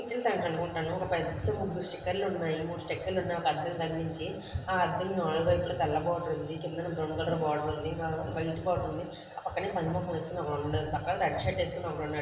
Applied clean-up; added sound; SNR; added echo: none; none; none; reverberation time 0.9 s.